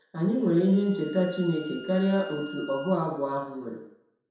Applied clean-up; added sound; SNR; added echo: none; Bowed string instrument; 19 dB; reverberation time 0.7 s.